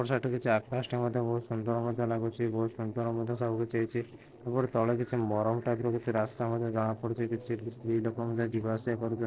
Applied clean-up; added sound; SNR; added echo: neural separator model SepFormer DNS4.